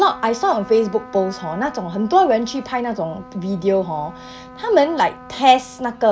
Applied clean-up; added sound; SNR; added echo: none; Trumpet; 19 dB; none.